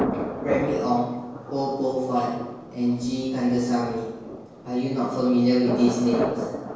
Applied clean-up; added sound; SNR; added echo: none; Thunder; 7 dB; reverberation time 1.0 s.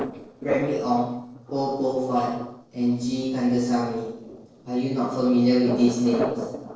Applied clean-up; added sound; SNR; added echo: neural separator model SepFormer DNS4.